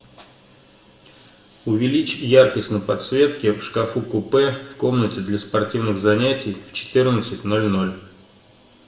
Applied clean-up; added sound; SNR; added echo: none; none; none; reverberation time 0.8 s.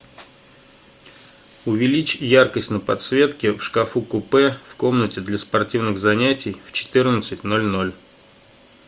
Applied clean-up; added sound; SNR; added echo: none; none; none; none.